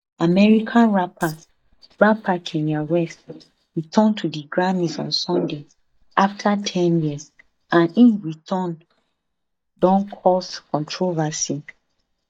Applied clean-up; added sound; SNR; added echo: neural mask model DeepFilterNet 3.